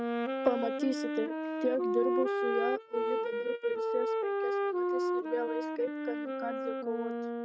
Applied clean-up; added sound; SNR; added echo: neural mask model RNNoise.